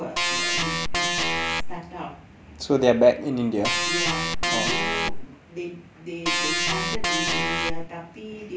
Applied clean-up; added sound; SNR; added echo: none; Organ; -4 dB; none.